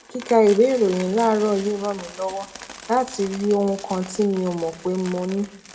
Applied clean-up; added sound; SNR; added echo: none; Coin (dropping); 18 dB; reverberation time 0.5 s.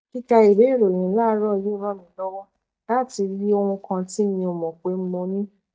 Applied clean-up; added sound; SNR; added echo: neural mask model DeepFilterNet 3.